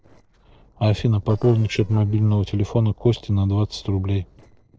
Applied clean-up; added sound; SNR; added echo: neural separator model SepFormer DNS4.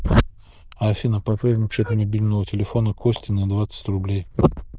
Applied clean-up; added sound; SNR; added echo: neural diffusion model UNIVERSE++.